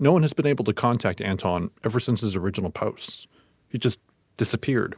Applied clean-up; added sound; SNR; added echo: none; none; none; none.